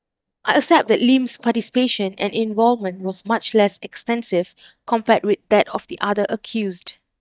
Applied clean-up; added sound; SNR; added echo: neural mask model DeepFilterNet 3.